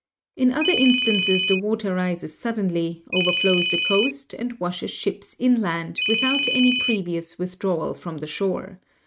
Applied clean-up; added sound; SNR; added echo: neural mask model RNNoise.